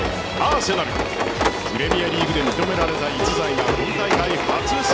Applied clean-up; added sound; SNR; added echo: none; Rain; 2 dB; none.